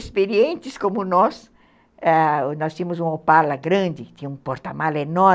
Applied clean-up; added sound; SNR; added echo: none; none; none; none.